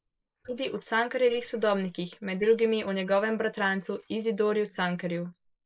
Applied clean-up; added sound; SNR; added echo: neural mask model Resemble Enhance denoiser.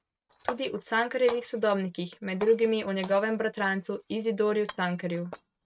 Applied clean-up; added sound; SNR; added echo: neural mask model RNNoise.